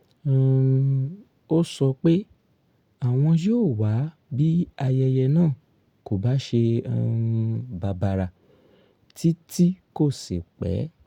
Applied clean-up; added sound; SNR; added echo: none; none; none; none.